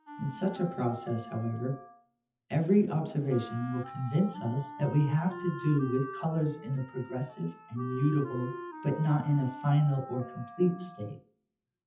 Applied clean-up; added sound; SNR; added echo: classical method WPE with log-MMSE.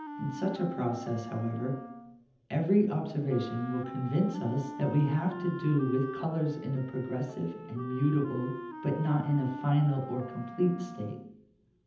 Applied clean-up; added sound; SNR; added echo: none; Wind instrument, woodwind instrument; 12 dB; reverberation time 0.8 s.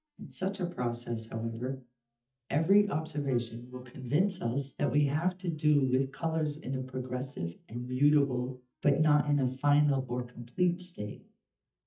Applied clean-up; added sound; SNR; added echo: neural mask model DeepFilterNet 3.